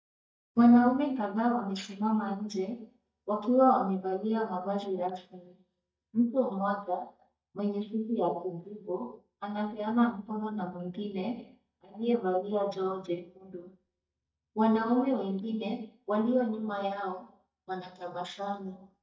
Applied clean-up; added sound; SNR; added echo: neural mask model DeepFilterNet 3.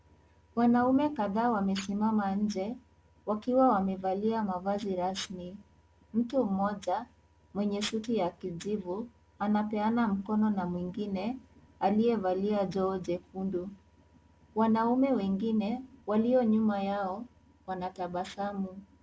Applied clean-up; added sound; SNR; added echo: none; none; none; none.